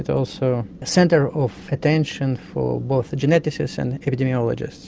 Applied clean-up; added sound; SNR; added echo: none; none; none; none.